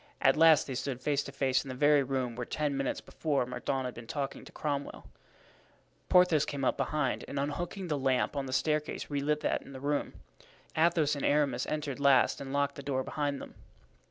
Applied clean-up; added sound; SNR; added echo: none; none; none; none.